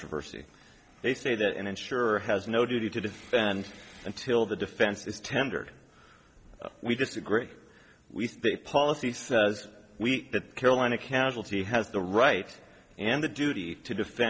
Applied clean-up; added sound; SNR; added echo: none; none; none; none.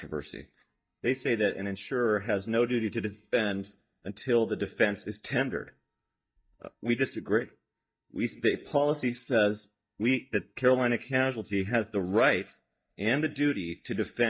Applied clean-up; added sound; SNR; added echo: neural mask model DeepFilterNet 3.